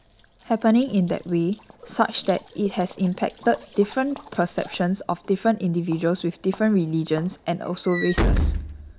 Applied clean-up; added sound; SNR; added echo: none; Walk, footsteps / Slam; 8 dB; none.